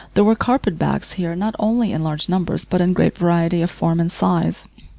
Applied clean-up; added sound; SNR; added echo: none; none; none; none.